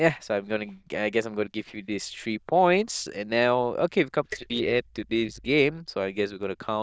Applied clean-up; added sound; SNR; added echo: neural diffusion model UNIVERSE++.